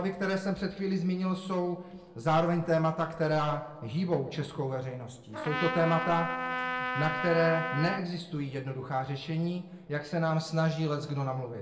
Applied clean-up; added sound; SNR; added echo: none; Trumpet; 3 dB; reverberation time 0.6 s.